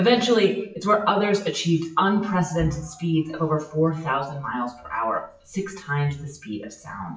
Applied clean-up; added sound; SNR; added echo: classical method WPE with log-MMSE.